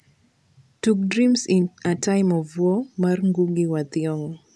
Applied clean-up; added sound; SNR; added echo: none; none; none; none.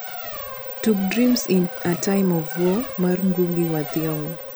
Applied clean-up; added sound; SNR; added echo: none; Race car, auto racing; 14 dB; none.